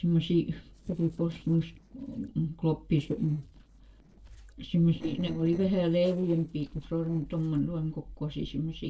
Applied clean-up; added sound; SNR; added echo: neural separator model SepFormer DNS4.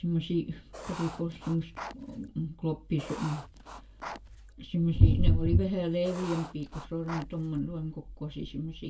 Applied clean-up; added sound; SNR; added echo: none; Writing; 14 dB; reverberation time 0.2 s.